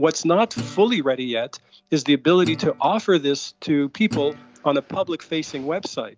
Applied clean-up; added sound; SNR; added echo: none; Guitar; 16 dB; none.